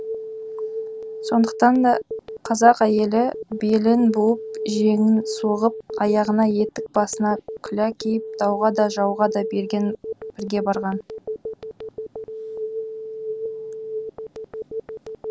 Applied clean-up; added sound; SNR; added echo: none; Telephone; 9 dB; none.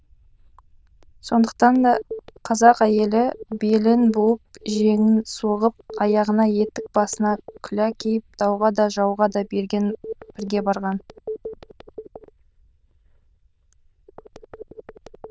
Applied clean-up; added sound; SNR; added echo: neural diffusion model UNIVERSE++.